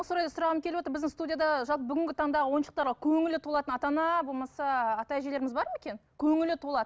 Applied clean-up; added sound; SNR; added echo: none; none; none; none.